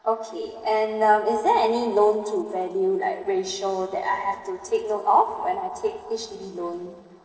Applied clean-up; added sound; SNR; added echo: neural separator model SepFormer DNS4.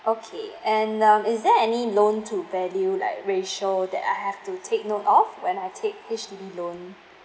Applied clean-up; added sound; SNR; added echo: none; none; none; none.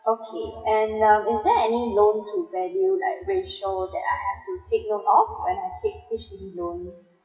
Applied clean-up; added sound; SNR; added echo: classical method WPE with log-MMSE.